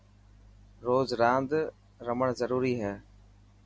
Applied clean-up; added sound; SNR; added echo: none; none; none; none.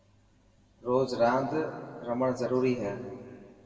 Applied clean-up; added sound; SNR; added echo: none; none; none; reverberation time 1.9 s.